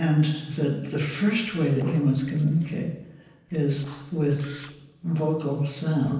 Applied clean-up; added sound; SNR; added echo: neural separator model SepFormer DNS4.